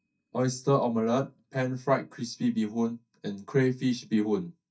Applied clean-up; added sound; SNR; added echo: neural mask model DeepFilterNet 3.